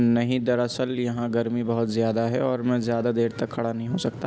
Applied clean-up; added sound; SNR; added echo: none; none; none; none.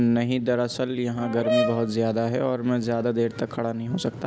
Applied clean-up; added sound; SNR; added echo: none; Brass instrument; 5 dB; none.